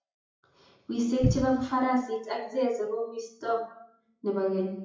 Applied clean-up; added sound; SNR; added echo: classical method WPE with log-MMSE.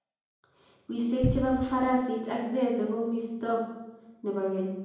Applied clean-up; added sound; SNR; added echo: none; Cupboard open or close; 2 dB; reverberation time 0.9 s.